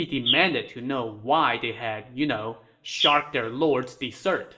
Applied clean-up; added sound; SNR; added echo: none; Bird; 5 dB; reverberation time 0.7 s.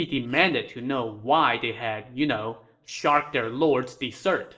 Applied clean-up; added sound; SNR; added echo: neural separator model SepFormer DNS4.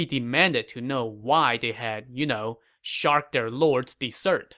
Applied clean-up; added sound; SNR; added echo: none; none; none; none.